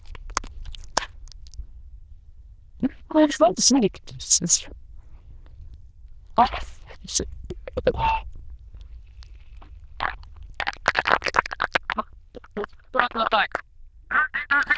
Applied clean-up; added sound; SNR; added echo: neural diffusion model UNIVERSE++.